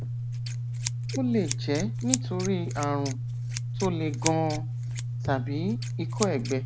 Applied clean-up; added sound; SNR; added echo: none; Scissors; 1 dB; none.